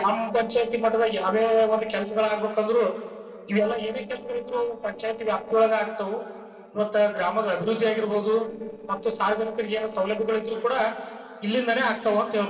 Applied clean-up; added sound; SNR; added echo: neural separator model SepFormer DNS4.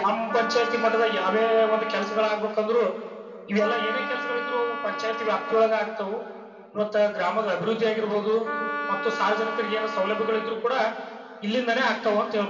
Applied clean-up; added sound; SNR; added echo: none; Wind instrument, woodwind instrument; 7 dB; reverberation time 2.4 s.